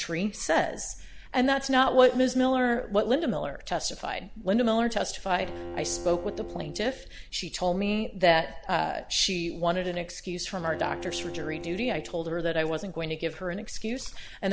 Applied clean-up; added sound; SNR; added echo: none; Bowed string instrument; 15 dB; none.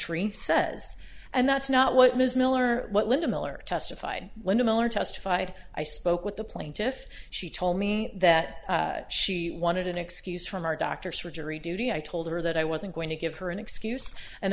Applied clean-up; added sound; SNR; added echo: none; none; none; none.